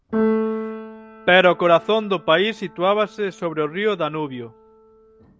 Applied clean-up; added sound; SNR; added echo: none; Keyboard (musical); 8 dB; none.